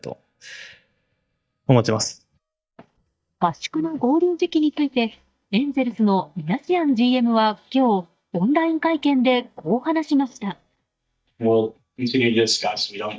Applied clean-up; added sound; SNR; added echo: neural mask model DeepFilterNet 3.